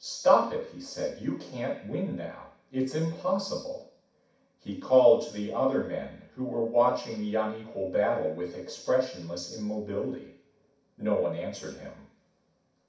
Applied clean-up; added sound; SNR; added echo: none; none; none; reverberation time 0.6 s.